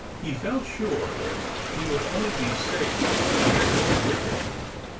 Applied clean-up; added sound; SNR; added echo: none; Waves, surf; -4 dB; reverberation time 0.2 s.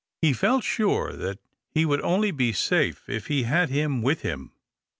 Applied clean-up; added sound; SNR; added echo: none; none; none; none.